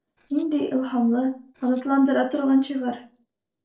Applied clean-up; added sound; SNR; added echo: neural separator model SepFormer DNS4.